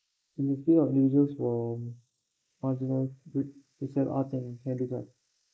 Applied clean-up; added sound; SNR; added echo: neural mask model Resemble Enhance denoiser.